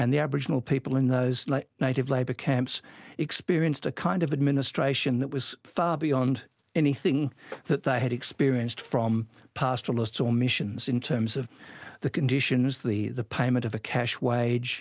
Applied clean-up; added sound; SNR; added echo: none; none; none; none.